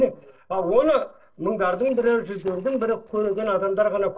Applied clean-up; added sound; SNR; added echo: neural separator model SepFormer DNS4.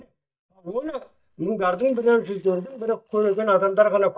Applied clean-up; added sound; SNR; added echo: neural mask model DeepFilterNet 3.